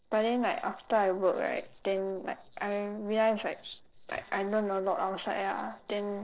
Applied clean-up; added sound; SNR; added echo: neural separator model SepFormer DNS4.